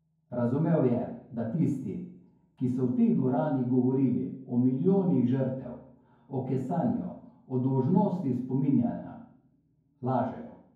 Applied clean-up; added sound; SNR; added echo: none; none; none; reverberation time 0.9 s.